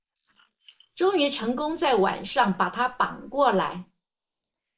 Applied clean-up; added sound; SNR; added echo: neural mask model Resemble Enhance denoiser.